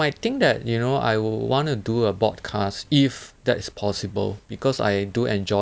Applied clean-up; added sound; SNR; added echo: none; none; none; none.